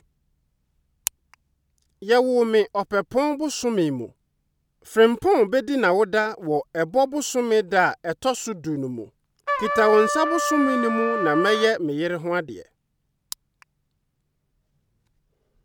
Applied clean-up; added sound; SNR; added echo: none; Trumpet; 3 dB; none.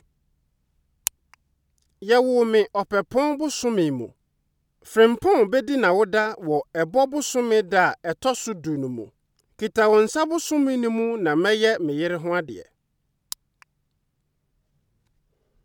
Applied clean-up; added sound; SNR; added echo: none; none; none; none.